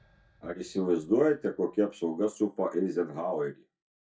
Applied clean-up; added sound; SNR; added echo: neural mask model DeepFilterNet 3.